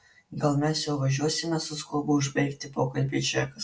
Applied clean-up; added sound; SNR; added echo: none; none; none; none.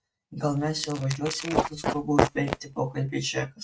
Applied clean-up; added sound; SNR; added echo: neural mask model RNNoise.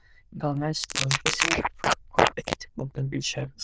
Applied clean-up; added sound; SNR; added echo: neural diffusion model UNIVERSE++.